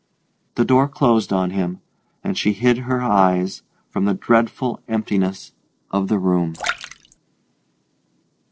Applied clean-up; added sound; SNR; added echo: neural separator model SepFormer DNS4.